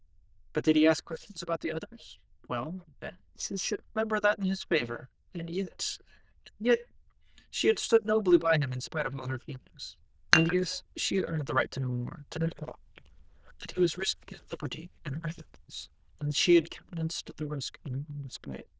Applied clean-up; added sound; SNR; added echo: neural diffusion model UNIVERSE++.